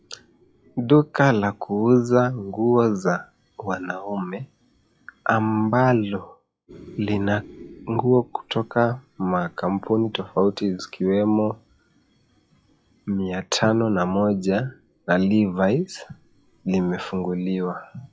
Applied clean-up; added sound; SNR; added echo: classical method log-MMSE.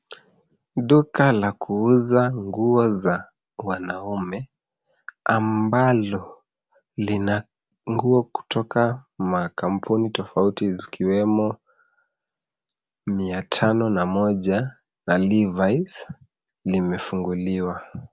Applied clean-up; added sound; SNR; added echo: none; none; none; none.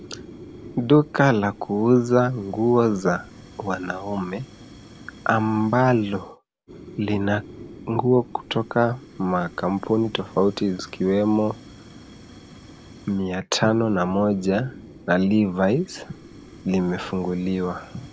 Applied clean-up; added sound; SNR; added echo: none; Fire; 20 dB; none.